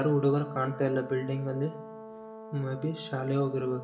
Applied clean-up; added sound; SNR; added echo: none; Brass instrument; 14 dB; reverberation time 0.6 s.